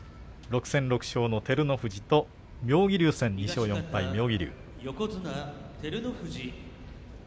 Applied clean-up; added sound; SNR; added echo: none; none; none; none.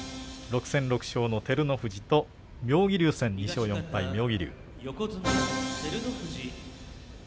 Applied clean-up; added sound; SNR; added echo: none; Musical instrument; 9 dB; none.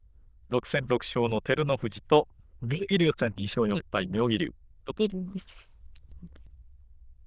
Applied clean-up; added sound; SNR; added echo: neural diffusion model UNIVERSE++.